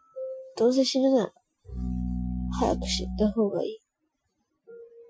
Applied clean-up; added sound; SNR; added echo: classical method Wiener filter.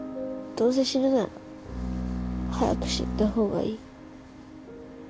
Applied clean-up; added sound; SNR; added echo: none; Bowed string instrument; 3 dB; none.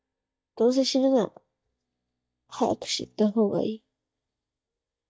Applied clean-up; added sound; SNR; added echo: neural mask model DeepFilterNet 3.